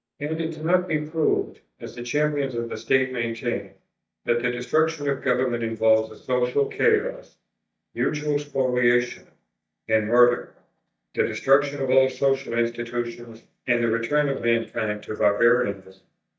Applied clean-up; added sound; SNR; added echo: neural mask model DeepFilterNet 3.